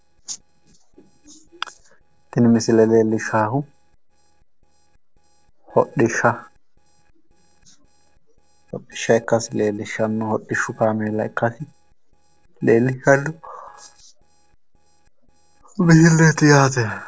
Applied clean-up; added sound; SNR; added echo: neural separator model SepFormer DNS4.